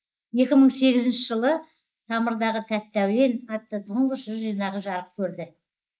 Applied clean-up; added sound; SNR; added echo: neural mask model Resemble Enhance denoiser.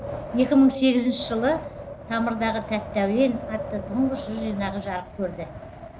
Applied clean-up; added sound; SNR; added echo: none; Wind; 11 dB; none.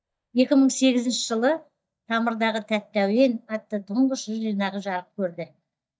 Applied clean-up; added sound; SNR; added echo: neural mask model DeepFilterNet 3.